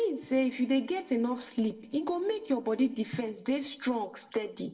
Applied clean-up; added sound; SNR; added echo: neural separator model SepFormer DNS4.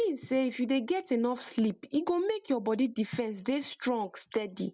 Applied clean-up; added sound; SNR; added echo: none; none; none; none.